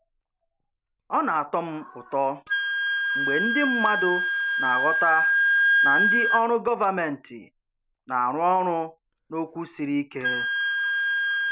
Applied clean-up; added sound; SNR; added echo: none; Wind instrument, woodwind instrument; -2 dB; none.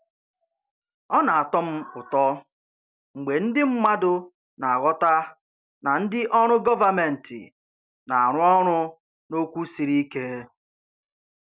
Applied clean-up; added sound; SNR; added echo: none; none; none; none.